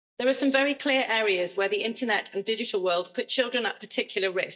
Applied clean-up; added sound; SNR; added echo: neural mask model DeepFilterNet 3.